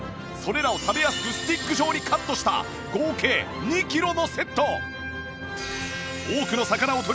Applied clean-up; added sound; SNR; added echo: none; none; none; none.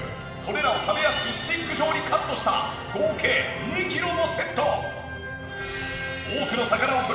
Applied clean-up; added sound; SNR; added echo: none; none; none; reverberation time 1.2 s.